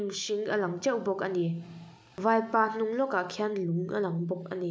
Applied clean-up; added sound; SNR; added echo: none; none; none; none.